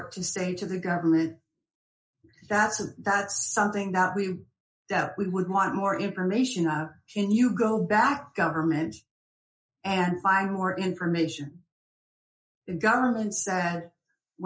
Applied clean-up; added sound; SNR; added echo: neural mask model Resemble Enhance denoiser.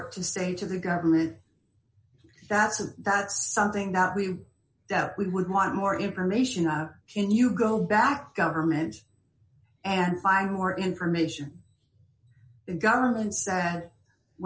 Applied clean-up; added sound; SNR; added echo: none; none; none; none.